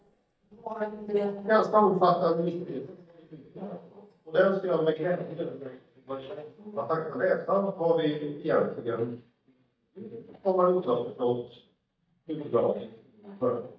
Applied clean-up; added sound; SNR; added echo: neural mask model DeepFilterNet 3.